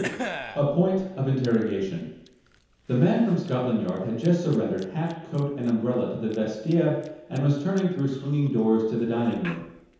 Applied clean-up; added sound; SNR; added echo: none; Chewing, mastication / Cough; 18 dB; reverberation time 0.9 s.